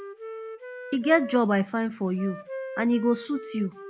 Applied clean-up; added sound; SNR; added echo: none; Wind instrument, woodwind instrument; 13 dB; none.